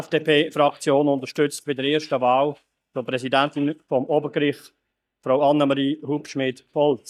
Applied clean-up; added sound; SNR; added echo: neural mask model DeepFilterNet 3.